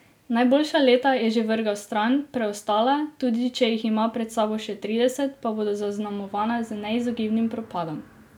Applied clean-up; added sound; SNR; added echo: none; none; none; none.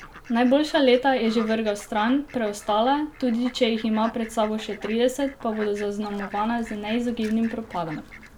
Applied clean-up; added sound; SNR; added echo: none; Fowl; 18 dB; none.